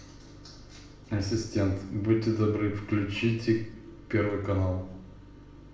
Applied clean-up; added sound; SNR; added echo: none; none; none; reverberation time 0.7 s.